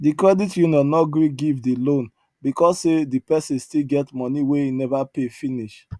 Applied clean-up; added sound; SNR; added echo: none; none; none; none.